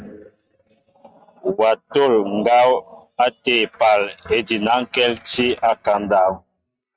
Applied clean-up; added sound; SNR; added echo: neural mask model RNNoise.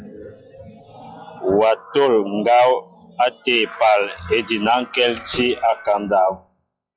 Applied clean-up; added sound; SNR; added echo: classical method log-MMSE.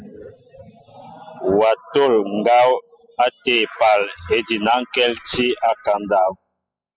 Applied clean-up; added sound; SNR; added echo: classical method spectral subtraction.